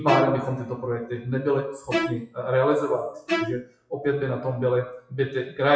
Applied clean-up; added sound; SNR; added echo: classical method WPE with log-MMSE.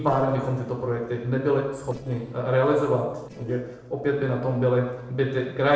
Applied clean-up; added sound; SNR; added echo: neural separator model SepFormer DNS4.